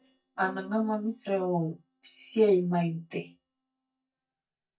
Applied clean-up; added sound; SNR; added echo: neural mask model DeepFilterNet 3.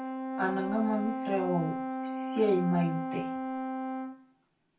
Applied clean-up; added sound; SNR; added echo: none; Brass instrument; 3 dB; reverberation time 0.2 s.